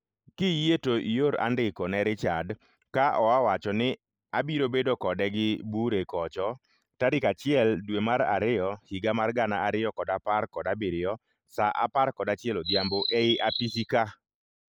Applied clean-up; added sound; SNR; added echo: neural mask model Resemble Enhance denoiser.